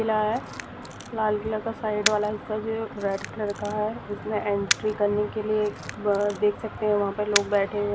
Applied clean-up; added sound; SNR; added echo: none; Camera; 10 dB; none.